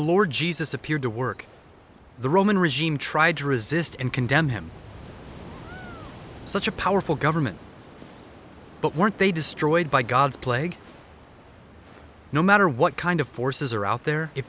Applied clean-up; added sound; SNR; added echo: none; none; none; none.